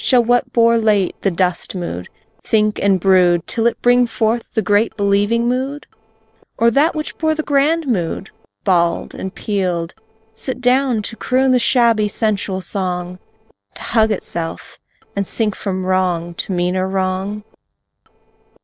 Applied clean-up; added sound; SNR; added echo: neural separator model SepFormer DNS4.